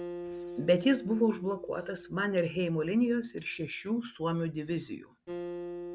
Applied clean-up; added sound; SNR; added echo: none; Acoustic guitar; 12 dB; none.